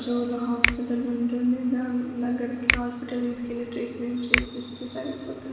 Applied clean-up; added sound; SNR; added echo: none; Finger snapping; 2 dB; reverberation time 1.2 s.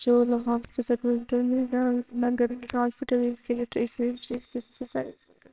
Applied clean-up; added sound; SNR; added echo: neural separator model SepFormer WHAMR!.